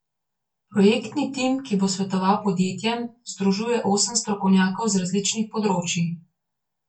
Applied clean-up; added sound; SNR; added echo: none; none; none; reverberation time 0.2 s.